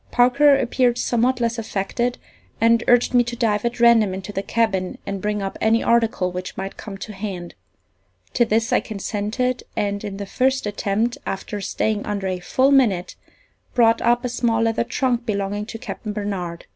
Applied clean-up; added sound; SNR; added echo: none; none; none; none.